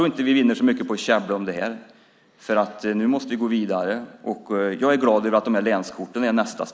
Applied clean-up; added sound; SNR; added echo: none; none; none; none.